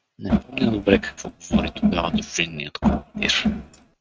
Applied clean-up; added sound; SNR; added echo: neural mask model RNNoise.